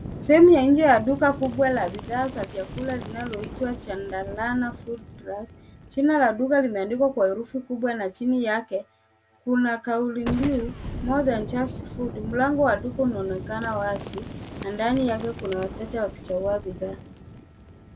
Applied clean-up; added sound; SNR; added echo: none; Boom; 13 dB; none.